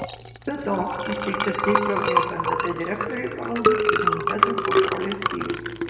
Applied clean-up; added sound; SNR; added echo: none; Liquid; -5 dB; reverberation time 1.6 s.